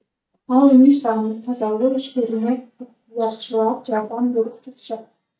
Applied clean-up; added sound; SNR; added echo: neural mask model DeepFilterNet 3.